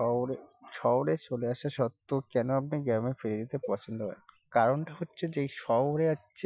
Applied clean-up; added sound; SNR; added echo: classical method Wiener filter.